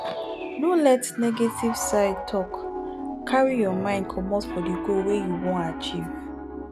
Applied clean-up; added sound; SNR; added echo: none; Piano; 7 dB; none.